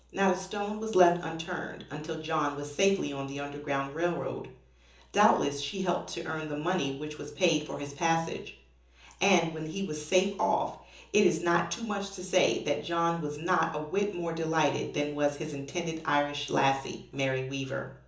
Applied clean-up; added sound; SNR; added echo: none; none; none; reverberation time 0.7 s.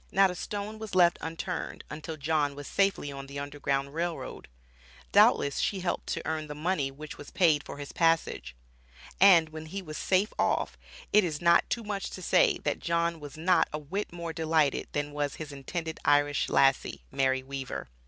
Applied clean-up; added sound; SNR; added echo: none; none; none; none.